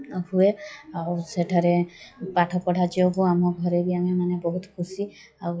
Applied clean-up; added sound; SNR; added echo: classical method log-MMSE.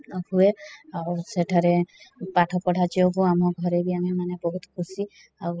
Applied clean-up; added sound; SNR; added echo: classical method spectral subtraction.